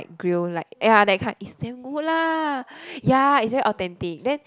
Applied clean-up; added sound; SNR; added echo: none; none; none; none.